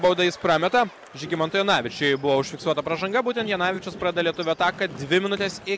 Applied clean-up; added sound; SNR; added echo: none; none; none; none.